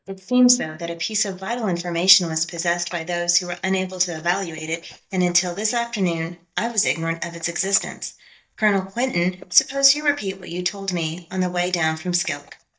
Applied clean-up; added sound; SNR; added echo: neural mask model DeepFilterNet 3.